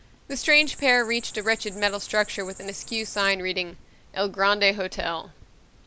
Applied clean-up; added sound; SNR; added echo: none; Cricket; 14 dB; none.